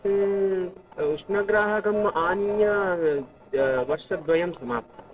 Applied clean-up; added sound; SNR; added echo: neural separator model SepFormer DNS4.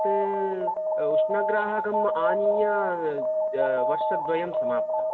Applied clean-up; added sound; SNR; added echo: none; Alarm; -4 dB; reverberation time 0.3 s.